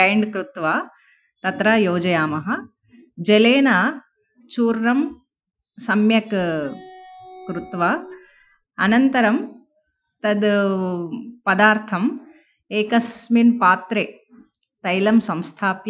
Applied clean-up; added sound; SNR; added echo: classical method Wiener filter.